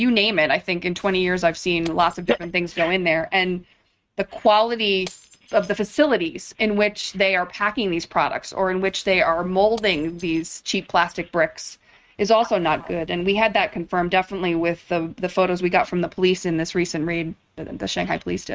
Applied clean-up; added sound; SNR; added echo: neural mask model RNNoise.